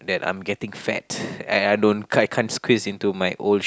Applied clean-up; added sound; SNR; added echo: none; none; none; none.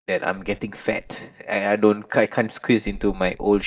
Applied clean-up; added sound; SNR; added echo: neural mask model DeepFilterNet 3.